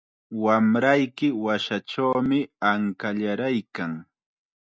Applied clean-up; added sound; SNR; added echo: none; none; none; none.